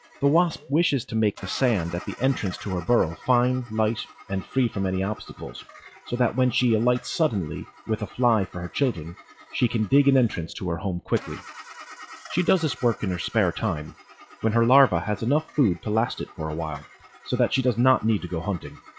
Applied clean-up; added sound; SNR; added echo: classical method log-MMSE.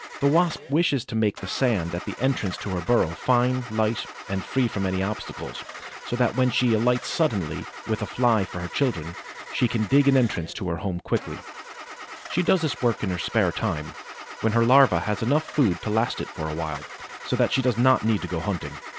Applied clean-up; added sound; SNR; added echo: none; Engine starting / Car; 14 dB; none.